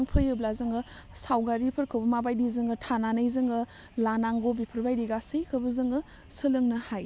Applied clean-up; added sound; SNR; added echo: none; none; none; none.